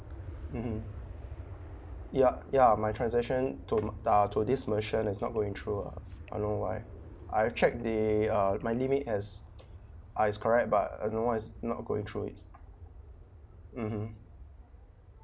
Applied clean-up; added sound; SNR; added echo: none; Aircraft; 14 dB; none.